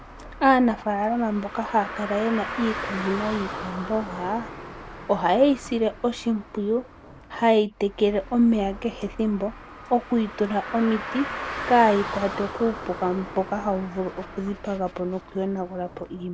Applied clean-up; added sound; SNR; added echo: none; Car; 12 dB; none.